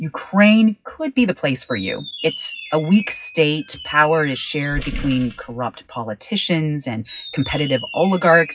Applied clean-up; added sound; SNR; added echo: classical method WPE with log-MMSE.